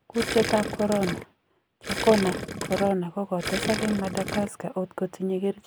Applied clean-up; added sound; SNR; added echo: none; Gurgling; 4 dB; none.